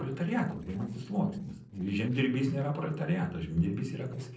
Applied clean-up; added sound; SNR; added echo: neural separator model SepFormer DNS4.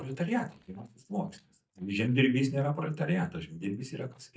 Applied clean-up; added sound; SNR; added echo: neural mask model DeepFilterNet 3.